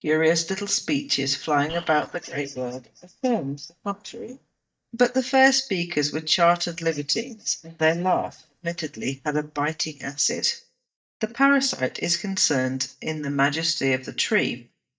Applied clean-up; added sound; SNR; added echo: neural mask model DeepFilterNet 3.